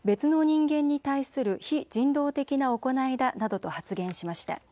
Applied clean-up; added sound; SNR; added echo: none; none; none; none.